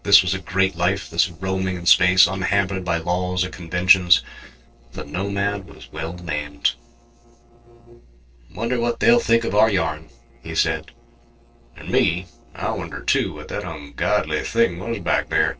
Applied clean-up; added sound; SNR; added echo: neural separator model SepFormer DNS4.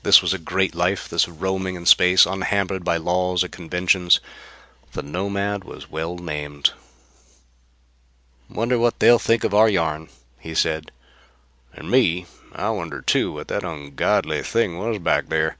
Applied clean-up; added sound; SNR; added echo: none; none; none; none.